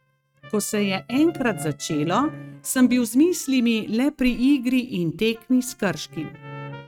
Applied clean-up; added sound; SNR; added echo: neural mask model RNNoise.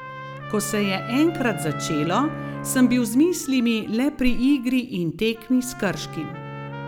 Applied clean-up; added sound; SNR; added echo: none; Bowed string instrument + Trumpet; 11 dB; none.